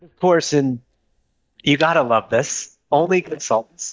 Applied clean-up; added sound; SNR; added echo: neural mask model DeepFilterNet 3.